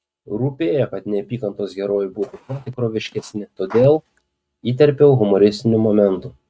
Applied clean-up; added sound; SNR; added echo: neural mask model RNNoise.